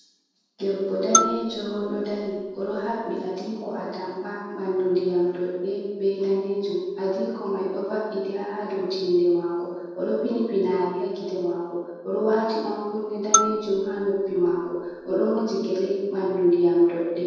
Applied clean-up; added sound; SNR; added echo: none; Marimba, xylophone; 3 dB; reverberation time 1.2 s.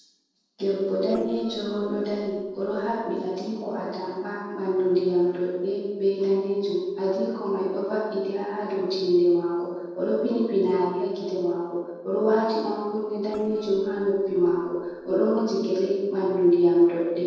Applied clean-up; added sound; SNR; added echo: neural separator model SepFormer DNS4.